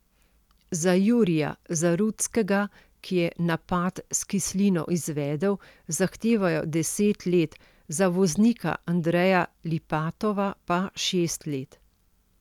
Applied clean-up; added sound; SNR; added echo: none; none; none; none.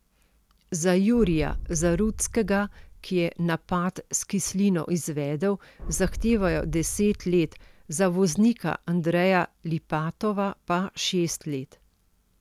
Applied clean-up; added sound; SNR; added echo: none; Boom; 10 dB; none.